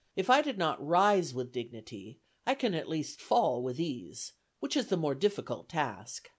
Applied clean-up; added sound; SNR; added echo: none; none; none; none.